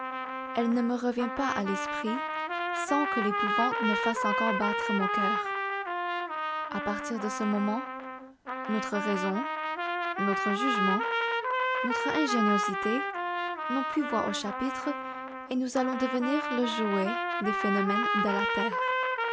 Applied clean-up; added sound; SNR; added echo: none; Trumpet; -1 dB; none.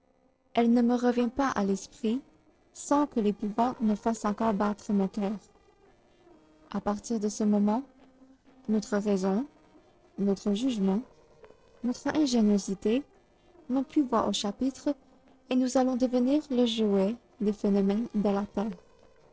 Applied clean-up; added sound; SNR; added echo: neural separator model SepFormer DNS4.